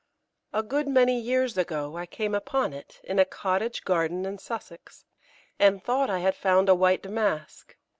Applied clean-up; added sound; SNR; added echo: none; none; none; none.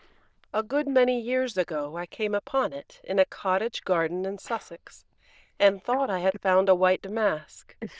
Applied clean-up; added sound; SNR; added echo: neural diffusion model UNIVERSE++.